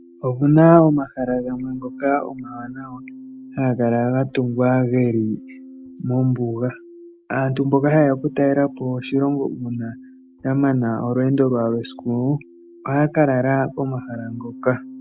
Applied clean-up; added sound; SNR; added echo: none; Keyboard (musical); 19 dB; none.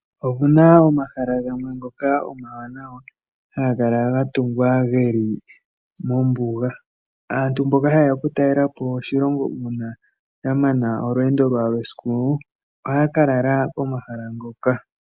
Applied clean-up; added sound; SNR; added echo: none; none; none; none.